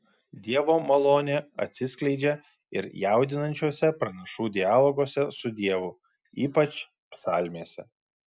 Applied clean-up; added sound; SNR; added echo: none; none; none; none.